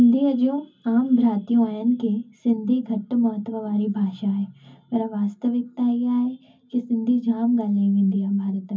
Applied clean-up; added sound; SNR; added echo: none; none; none; reverberation time 0.3 s.